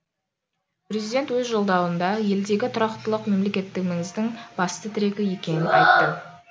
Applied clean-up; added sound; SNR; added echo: none; none; none; none.